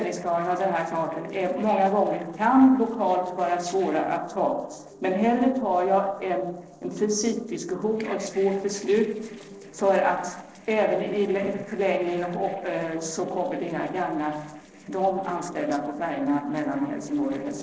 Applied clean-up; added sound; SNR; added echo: neural separator model SepFormer DNS4.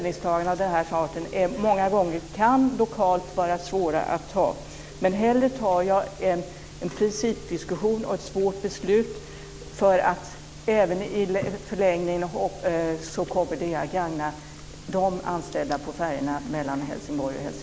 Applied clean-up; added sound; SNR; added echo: none; none; none; none.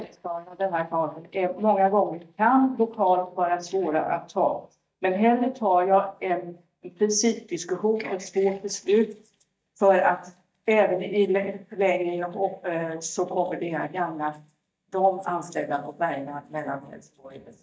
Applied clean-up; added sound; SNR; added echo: neural mask model DeepFilterNet 3.